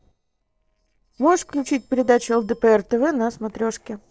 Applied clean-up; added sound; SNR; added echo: neural separator model SepFormer DNS4.